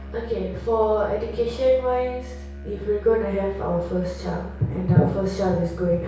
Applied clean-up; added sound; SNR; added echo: none; Musical instrument; 12 dB; reverberation time 0.6 s.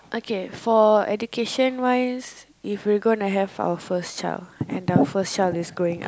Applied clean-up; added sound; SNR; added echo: none; none; none; none.